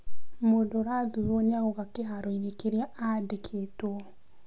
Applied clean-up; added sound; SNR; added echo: none; none; none; none.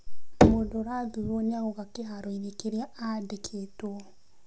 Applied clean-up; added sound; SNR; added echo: none; Knock / Wood; -1 dB; none.